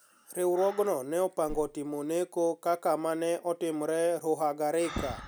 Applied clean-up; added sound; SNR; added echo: none; Breathing + Whoosh, swoosh, swish; 16 dB; none.